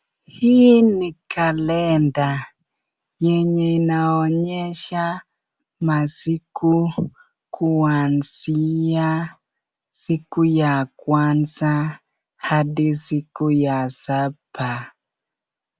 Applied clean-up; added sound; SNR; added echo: none; none; none; none.